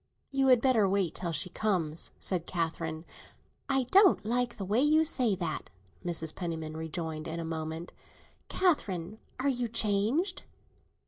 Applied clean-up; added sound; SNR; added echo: none; none; none; none.